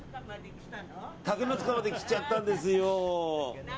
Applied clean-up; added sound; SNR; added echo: none; none; none; none.